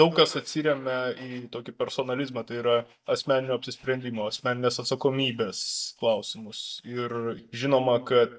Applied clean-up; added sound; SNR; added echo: neural mask model DeepFilterNet 3.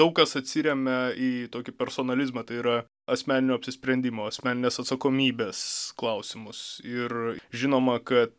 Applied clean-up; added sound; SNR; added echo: none; none; none; none.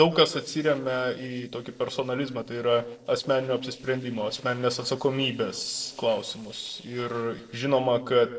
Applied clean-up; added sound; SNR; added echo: neural separator model SepFormer DNS4.